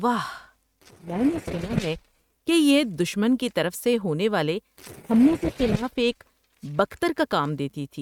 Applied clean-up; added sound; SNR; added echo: neural mask model RNNoise.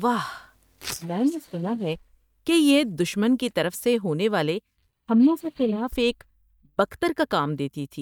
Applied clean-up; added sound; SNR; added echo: neural mask model DeepFilterNet 3.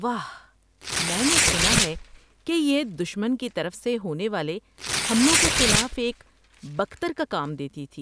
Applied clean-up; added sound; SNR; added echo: none; Tearing; -1 dB; none.